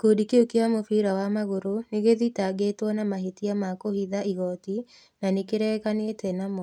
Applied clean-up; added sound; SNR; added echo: none; none; none; none.